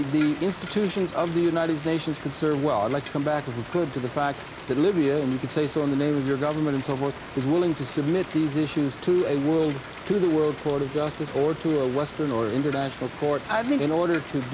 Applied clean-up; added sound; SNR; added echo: none; Rain; 13 dB; none.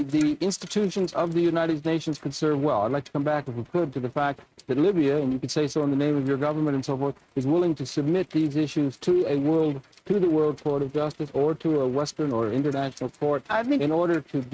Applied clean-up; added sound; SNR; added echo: neural mask model RNNoise.